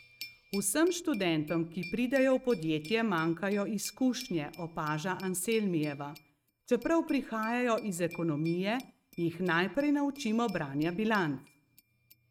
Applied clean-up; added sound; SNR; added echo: neural mask model RNNoise.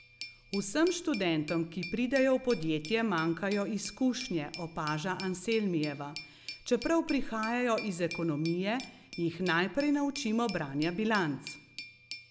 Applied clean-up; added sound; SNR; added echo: none; Glass; 15 dB; none.